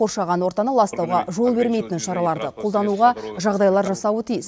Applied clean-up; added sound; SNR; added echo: none; none; none; none.